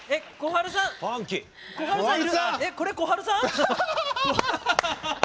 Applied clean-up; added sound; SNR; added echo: none; none; none; none.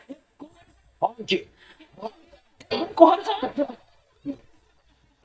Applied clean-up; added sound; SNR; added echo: neural mask model DeepFilterNet 3.